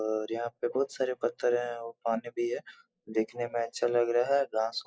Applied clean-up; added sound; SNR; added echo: neural mask model Resemble Enhance denoiser.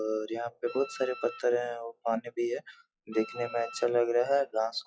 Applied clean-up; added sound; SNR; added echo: classical method log-MMSE.